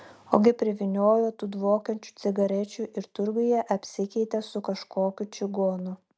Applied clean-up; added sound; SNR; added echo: none; none; none; none.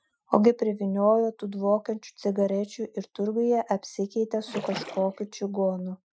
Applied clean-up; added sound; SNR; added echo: classical method Wiener filter.